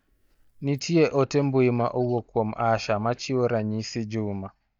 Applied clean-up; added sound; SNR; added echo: neural mask model DeepFilterNet 3.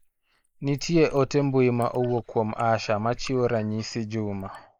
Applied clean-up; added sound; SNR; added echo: neural mask model Resemble Enhance denoiser.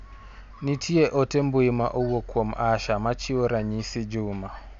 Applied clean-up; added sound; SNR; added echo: none; none; none; none.